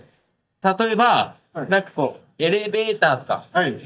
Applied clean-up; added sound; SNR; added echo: neural mask model DeepFilterNet 3.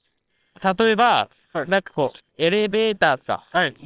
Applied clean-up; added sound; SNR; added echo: neural separator model SepFormer WHAMR!.